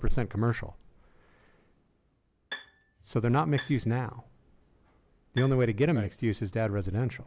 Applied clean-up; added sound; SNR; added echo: none; Bowed string instrument; 16 dB; none.